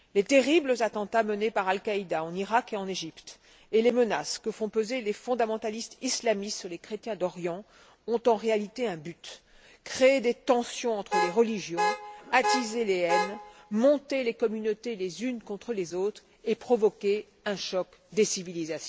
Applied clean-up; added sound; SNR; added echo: none; Alarm / Car; 2 dB; none.